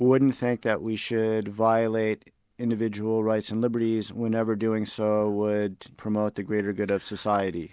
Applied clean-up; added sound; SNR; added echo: none; none; none; none.